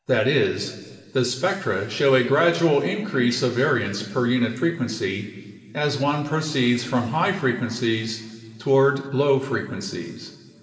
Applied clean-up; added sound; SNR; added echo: none; none; none; reverberation time 2.9 s.